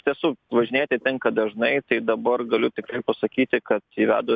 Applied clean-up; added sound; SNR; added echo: none; none; none; none.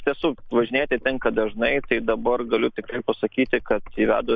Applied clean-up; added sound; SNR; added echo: neural mask model Resemble Enhance denoiser.